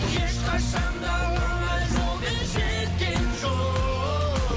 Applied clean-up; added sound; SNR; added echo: none; Tap + Bowed string instrument; 12 dB; none.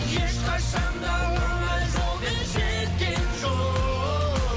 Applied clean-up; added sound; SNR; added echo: none; none; none; none.